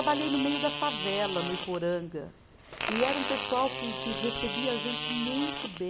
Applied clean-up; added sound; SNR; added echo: none; Fart; 3 dB; none.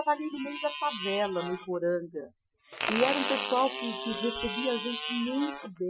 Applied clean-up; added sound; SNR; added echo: classical method Wiener filter.